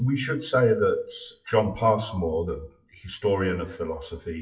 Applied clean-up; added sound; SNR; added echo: classical method WPE with log-MMSE.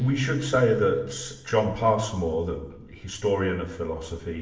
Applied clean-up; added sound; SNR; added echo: none; Guitar; 11 dB; reverberation time 0.9 s.